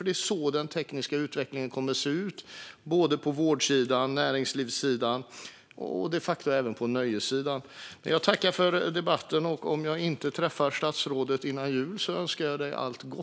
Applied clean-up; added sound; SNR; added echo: none; none; none; none.